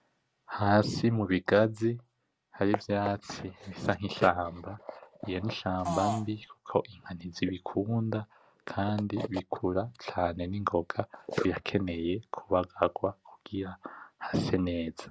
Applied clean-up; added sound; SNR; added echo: none; Fart; 3 dB; none.